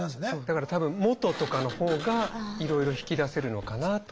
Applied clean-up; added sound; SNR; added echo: none; Sliding door; 14 dB; none.